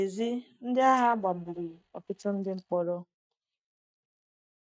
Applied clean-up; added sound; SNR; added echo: neural mask model DeepFilterNet 3.